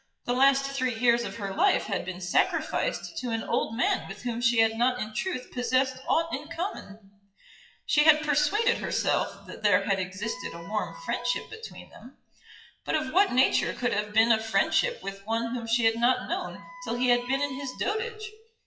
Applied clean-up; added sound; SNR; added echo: classical method WPE with log-MMSE.